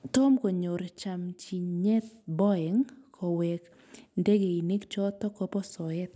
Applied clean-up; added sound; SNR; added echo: none; none; none; none.